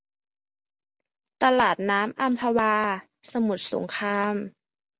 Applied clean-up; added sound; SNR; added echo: none; none; none; none.